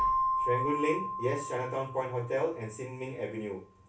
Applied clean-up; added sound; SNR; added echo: none; Keyboard (musical); 1 dB; reverberation time 0.2 s.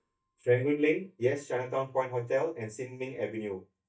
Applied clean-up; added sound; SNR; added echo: neural mask model DeepFilterNet 3.